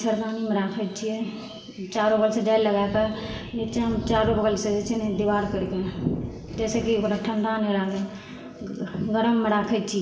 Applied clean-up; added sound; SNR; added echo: none; Thunder; 14 dB; reverberation time 1.0 s.